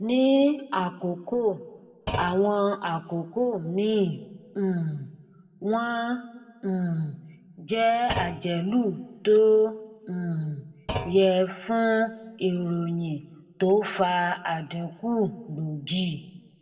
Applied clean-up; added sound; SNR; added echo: none; Thump, thud; 12 dB; reverberation time 1.1 s.